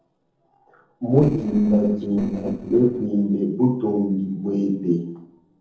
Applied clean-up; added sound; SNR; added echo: neural separator model SepFormer DNS4.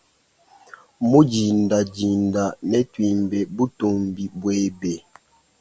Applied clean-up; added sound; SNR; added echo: none; none; none; none.